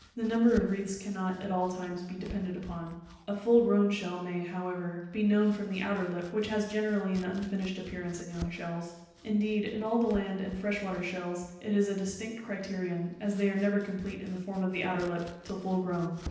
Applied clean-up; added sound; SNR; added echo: none; Domestic sounds, home sounds; 20 dB; reverberation time 0.9 s.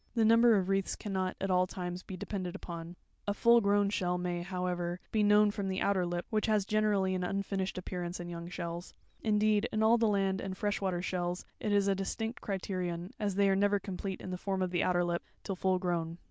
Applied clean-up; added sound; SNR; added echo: none; none; none; none.